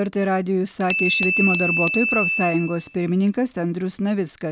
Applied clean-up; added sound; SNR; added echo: none; Glass / Bell; 3 dB; none.